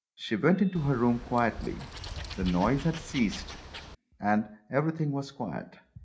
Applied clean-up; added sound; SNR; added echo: none; Wild animals; 11 dB; reverberation time 0.4 s.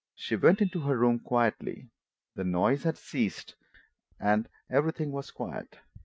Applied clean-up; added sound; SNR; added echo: none; none; none; none.